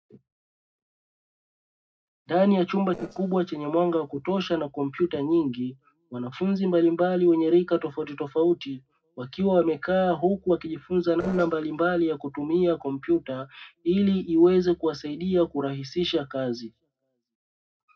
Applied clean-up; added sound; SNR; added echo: neural separator model SepFormer DNS4.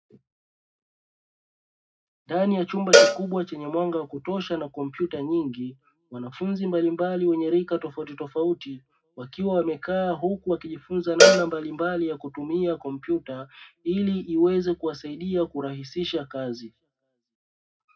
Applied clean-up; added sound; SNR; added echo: none; Cowbell; -5 dB; reverberation time 0.2 s.